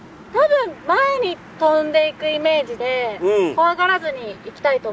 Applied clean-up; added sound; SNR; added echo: none; none; none; none.